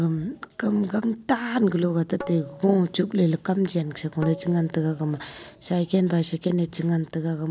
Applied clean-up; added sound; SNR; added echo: none; Tabla; 17 dB; none.